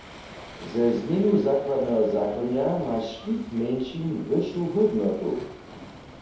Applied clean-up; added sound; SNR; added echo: none; Waves, surf; 18 dB; reverberation time 0.8 s.